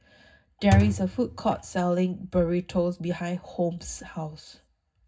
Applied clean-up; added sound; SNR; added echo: none; Thump, thud; -1 dB; reverberation time 0.4 s.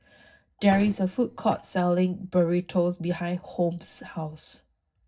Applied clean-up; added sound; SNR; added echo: neural separator model SepFormer DNS4.